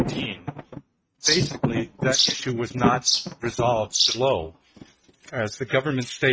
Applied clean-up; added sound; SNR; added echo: neural mask model RNNoise.